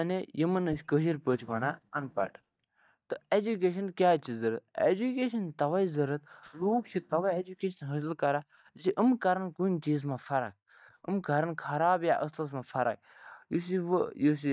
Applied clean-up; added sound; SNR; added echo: neural mask model DeepFilterNet 3.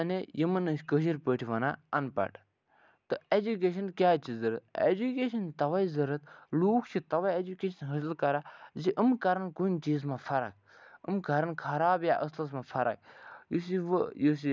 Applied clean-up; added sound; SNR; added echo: none; none; none; none.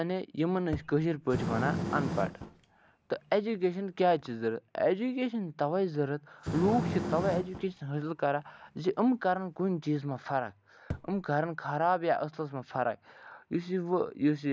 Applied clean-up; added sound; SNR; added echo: none; Thump, thud + Fire; 7 dB; none.